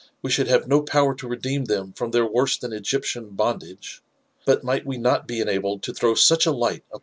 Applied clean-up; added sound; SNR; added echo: none; none; none; none.